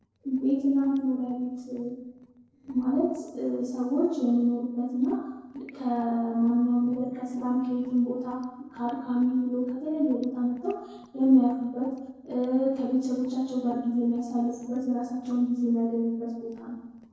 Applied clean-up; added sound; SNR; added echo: neural separator model SepFormer DNS4.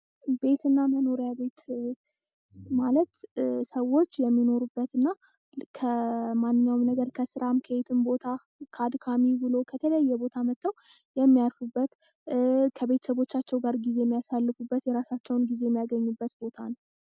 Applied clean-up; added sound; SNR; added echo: none; none; none; none.